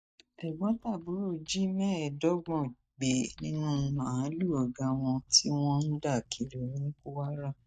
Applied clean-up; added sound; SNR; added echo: neural mask model DeepFilterNet 3.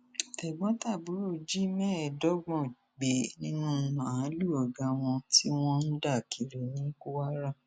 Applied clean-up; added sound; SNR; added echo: none; none; none; none.